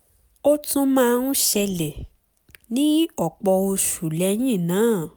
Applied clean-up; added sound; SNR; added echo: none; none; none; none.